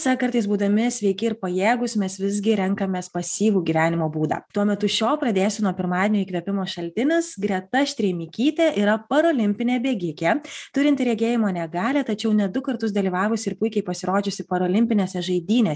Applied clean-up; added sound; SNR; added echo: none; none; none; none.